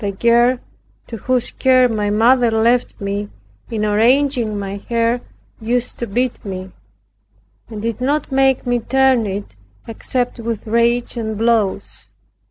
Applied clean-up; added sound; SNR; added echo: none; none; none; none.